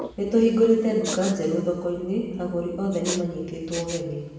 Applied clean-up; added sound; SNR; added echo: none; Respiratory sounds; 14 dB; reverberation time 1.0 s.